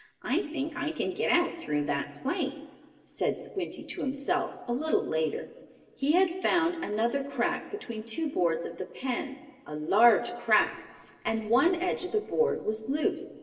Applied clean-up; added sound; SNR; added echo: neural separator model SepFormer DNS4.